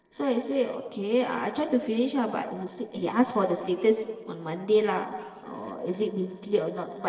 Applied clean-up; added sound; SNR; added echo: neural separator model SepFormer DNS4.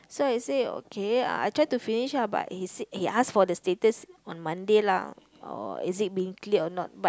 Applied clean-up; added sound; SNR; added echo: none; none; none; none.